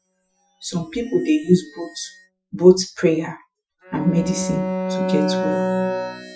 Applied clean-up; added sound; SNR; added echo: classical method Wiener filter.